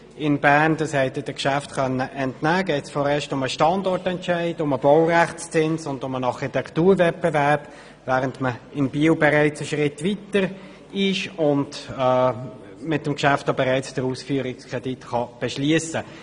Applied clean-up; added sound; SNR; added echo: none; none; none; none.